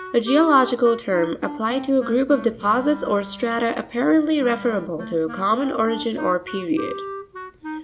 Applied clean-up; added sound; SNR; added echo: none; Wind instrument, woodwind instrument; 13 dB; none.